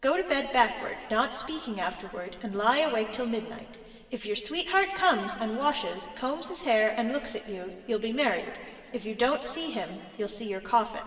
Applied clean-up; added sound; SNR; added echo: none; none; none; reverberation time 2.3 s.